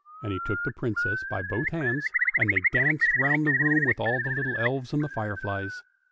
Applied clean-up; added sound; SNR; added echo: none; Bird; -2 dB; none.